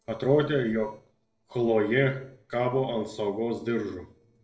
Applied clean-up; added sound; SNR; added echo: neural separator model SepFormer DNS4.